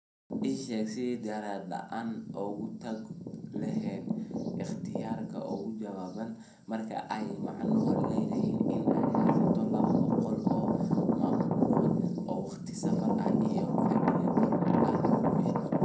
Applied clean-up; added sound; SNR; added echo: none; none; none; reverberation time 0.6 s.